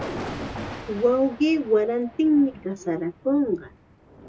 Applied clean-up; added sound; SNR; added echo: none; Thunder; 14 dB; reverberation time 0.2 s.